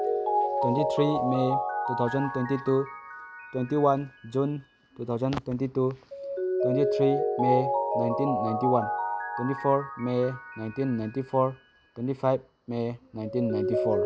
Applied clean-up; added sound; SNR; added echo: none; Mallet percussion; 2 dB; none.